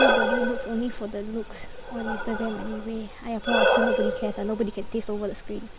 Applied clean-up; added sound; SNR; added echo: none; Breathing; -2 dB; none.